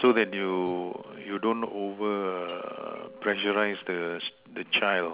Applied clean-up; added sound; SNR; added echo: none; Doorbell; 18 dB; none.